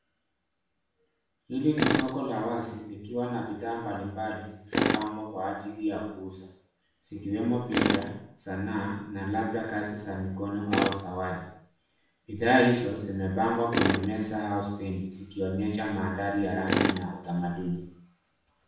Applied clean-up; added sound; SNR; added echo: none; Tools; 3 dB; reverberation time 0.6 s.